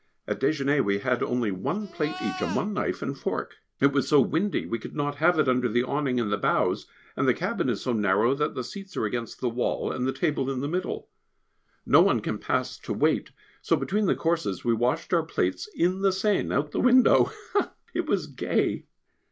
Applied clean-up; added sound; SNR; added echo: none; Livestock, farm animals, working animals; 12 dB; none.